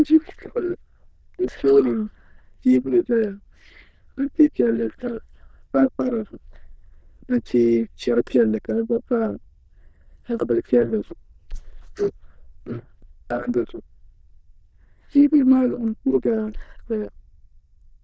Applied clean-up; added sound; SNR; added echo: neural diffusion model UNIVERSE++.